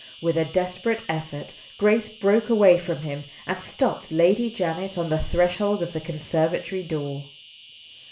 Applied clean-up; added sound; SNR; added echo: none; Insect; 11 dB; reverberation time 0.4 s.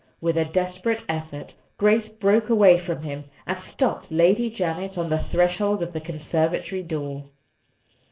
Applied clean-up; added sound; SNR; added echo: neural separator model SepFormer DNS4.